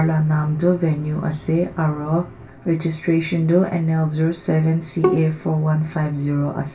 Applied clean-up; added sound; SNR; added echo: none; Bowed string instrument; 5 dB; reverberation time 0.2 s.